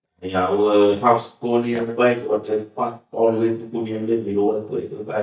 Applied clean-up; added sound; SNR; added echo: neural mask model DeepFilterNet 3.